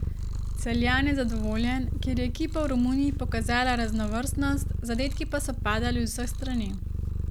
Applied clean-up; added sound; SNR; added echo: none; Purr; 1 dB; none.